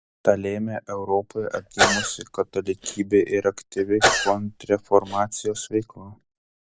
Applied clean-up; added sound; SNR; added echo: none; Sneeze / Cough; 1 dB; none.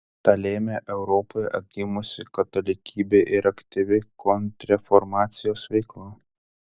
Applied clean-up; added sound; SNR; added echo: none; none; none; none.